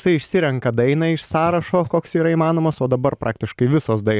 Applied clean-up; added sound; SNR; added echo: none; none; none; none.